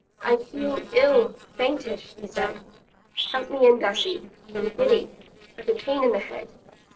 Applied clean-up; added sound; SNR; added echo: neural separator model SepFormer DNS4.